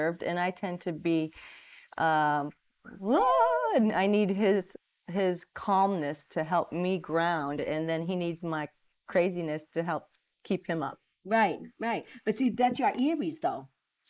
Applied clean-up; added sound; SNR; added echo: neural mask model Resemble Enhance denoiser.